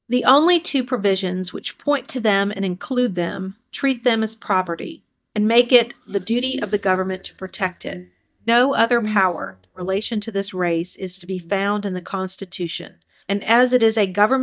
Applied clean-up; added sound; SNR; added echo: neural mask model DeepFilterNet 3.